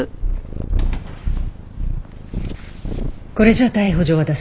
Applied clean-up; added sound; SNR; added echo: none; Purr; 2 dB; none.